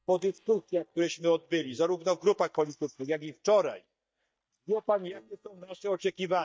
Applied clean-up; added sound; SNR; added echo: neural mask model DeepFilterNet 3.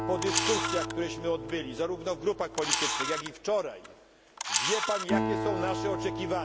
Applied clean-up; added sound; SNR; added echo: none; Camera + Acoustic guitar; 0 dB; none.